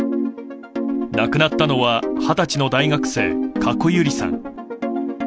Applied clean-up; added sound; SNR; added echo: none; none; none; none.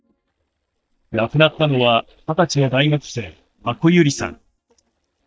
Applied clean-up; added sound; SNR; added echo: neural mask model DeepFilterNet 3.